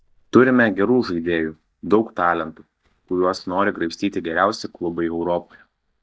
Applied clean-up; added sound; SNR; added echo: neural mask model DeepFilterNet 3.